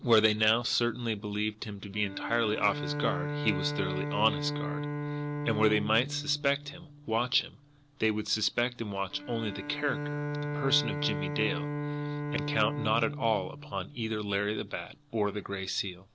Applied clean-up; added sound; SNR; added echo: none; Bowed string instrument; 5 dB; none.